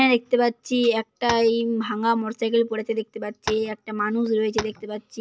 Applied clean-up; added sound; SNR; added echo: none; Tap; 11 dB; none.